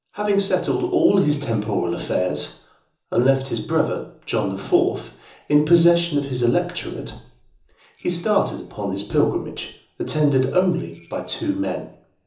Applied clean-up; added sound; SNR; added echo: none; Bell; 16 dB; reverberation time 0.7 s.